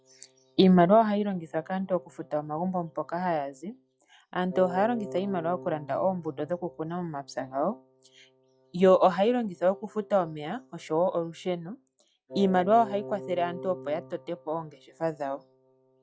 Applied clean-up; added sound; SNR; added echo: classical method log-MMSE.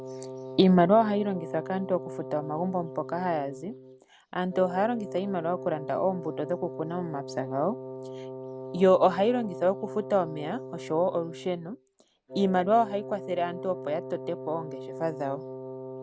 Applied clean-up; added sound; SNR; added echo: none; Wind instrument, woodwind instrument; 11 dB; none.